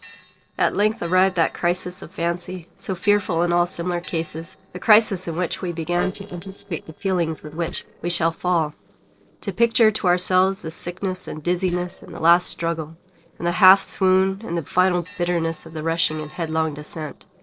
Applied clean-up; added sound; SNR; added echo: neural separator model SepFormer DNS4.